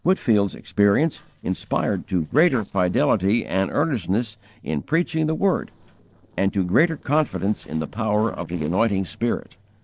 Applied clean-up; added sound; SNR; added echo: neural separator model SepFormer DNS4.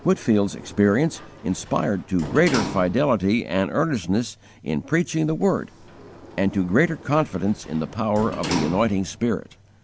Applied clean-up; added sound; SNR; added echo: none; Sliding door; 14 dB; none.